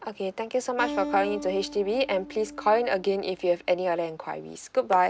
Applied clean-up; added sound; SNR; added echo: none; Acoustic guitar; 13 dB; none.